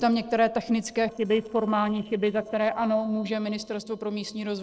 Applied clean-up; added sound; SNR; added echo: neural separator model SepFormer DNS4.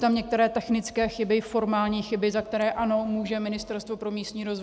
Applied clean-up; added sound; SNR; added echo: none; none; none; none.